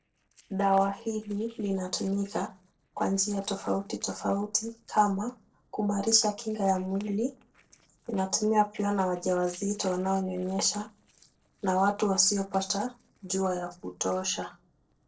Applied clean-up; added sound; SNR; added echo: neural separator model SepFormer DNS4.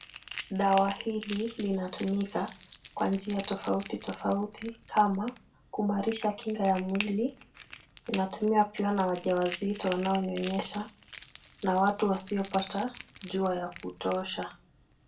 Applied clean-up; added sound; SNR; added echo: none; Crackle; 11 dB; reverberation time 0.2 s.